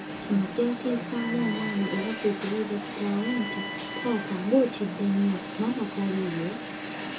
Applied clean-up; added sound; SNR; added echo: none; Alarm; 6 dB; reverberation time 0.2 s.